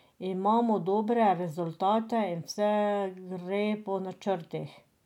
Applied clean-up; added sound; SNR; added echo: none; none; none; none.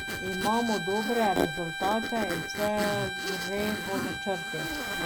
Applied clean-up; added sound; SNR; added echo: none; Zipper (clothing) + Bowed string instrument; 2 dB; none.